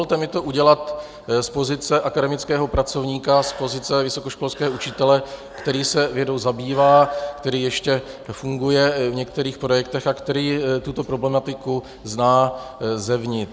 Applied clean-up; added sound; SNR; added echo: none; none; none; none.